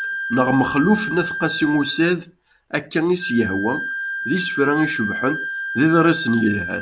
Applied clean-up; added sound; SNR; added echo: none; Wind instrument, woodwind instrument; 7 dB; none.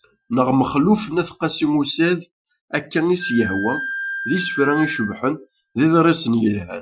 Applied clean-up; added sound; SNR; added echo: classical method Wiener filter.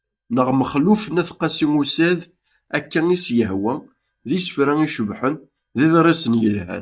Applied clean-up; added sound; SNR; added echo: neural mask model DeepFilterNet 3.